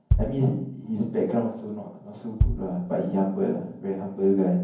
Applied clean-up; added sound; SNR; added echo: none; Bass drum; 4 dB; reverberation time 0.9 s.